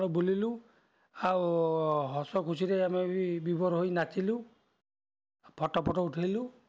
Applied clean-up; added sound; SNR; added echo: none; none; none; none.